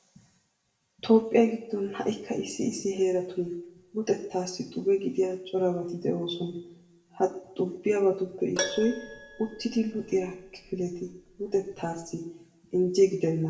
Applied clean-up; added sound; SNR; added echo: none; Keyboard (musical); 12 dB; reverberation time 0.6 s.